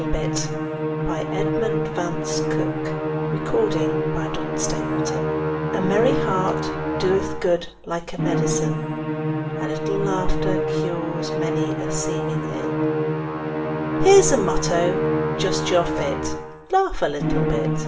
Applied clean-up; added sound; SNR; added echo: none; Musical instrument; -1 dB; reverberation time 0.4 s.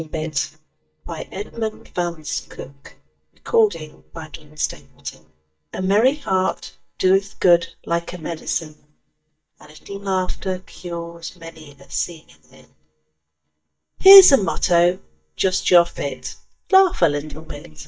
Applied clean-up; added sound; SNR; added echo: neural mask model DeepFilterNet 3.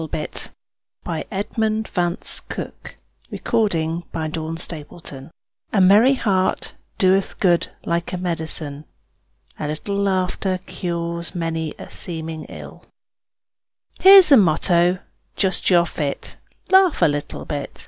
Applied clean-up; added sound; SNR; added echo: none; none; none; none.